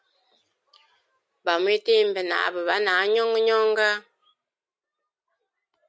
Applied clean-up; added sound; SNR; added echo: none; none; none; none.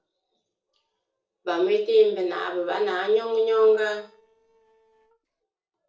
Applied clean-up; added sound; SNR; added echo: neural separator model SepFormer DNS4.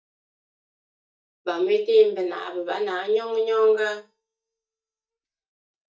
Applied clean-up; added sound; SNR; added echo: neural mask model DeepFilterNet 3.